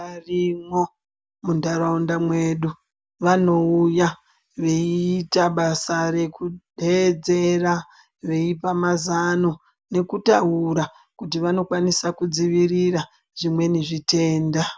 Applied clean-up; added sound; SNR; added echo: none; none; none; none.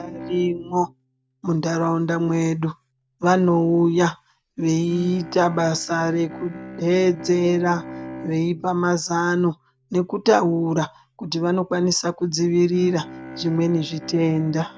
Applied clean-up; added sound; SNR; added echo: neural mask model RNNoise.